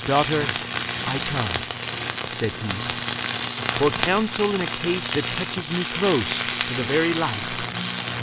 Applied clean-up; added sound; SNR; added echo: none; Tools; 2 dB; none.